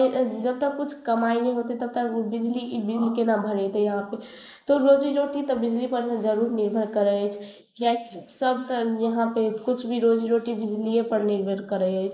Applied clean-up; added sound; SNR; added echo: neural mask model Resemble Enhance denoiser.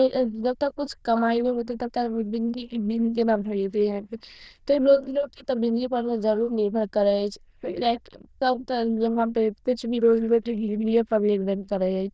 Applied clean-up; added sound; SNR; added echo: neural diffusion model UNIVERSE++.